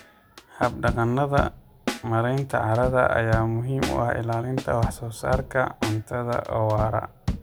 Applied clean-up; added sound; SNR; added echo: none; Drum / Drum kit; 8 dB; none.